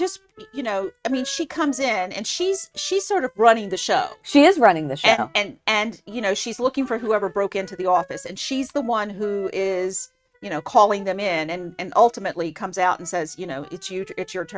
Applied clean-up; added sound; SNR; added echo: neural mask model RNNoise.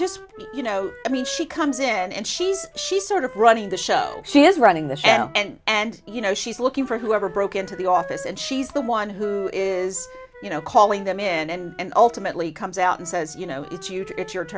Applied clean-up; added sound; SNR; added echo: none; Wind instrument, woodwind instrument; 18 dB; none.